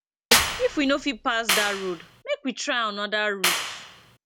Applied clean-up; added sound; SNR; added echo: none; Clapping + Clapping / Drum kit; -1 dB; none.